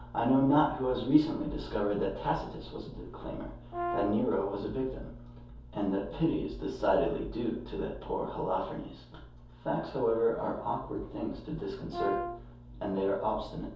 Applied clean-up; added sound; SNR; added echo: none; Brass instrument; 6 dB; reverberation time 0.6 s.